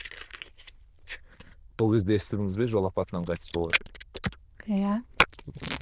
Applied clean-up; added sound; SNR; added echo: neural diffusion model UNIVERSE++.